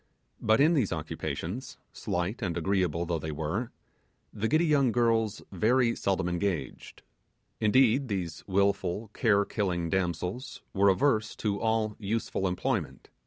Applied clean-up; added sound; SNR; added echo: none; none; none; none.